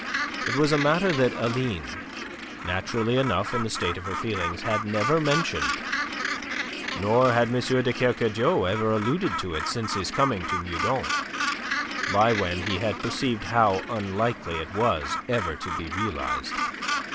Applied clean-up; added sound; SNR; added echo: none; Gull, seagull; 5 dB; none.